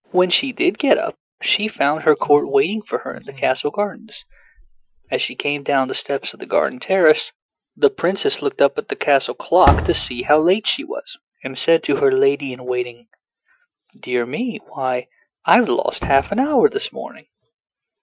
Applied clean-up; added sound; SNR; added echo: classical method Wiener filter.